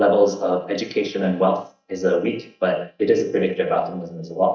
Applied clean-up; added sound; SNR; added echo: neural mask model DeepFilterNet 3.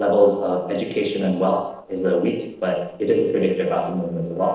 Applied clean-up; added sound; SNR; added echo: neural separator model SepFormer DNS4.